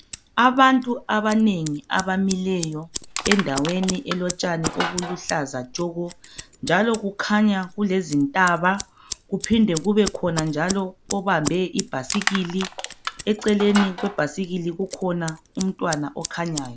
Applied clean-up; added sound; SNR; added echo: none; Crushing + Scissors; 11 dB; none.